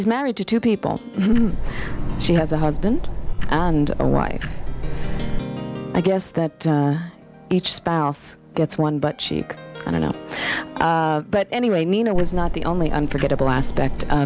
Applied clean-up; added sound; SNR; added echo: none; Tick-tock; 0 dB; none.